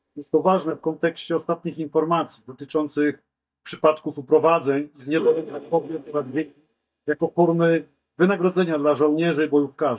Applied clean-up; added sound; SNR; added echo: neural mask model DeepFilterNet 3.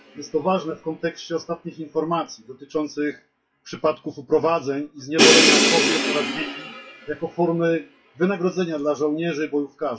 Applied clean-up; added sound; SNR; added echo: classical method WPE with log-MMSE.